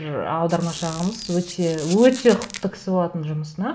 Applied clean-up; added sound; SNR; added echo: none; Squeak; 16 dB; none.